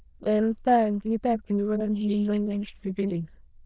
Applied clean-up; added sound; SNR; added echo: neural diffusion model UNIVERSE++.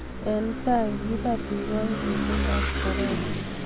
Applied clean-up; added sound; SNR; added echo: none; Engine / Vehicle; -1 dB; none.